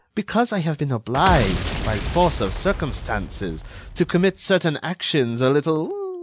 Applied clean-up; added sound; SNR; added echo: none; Boom; 6 dB; none.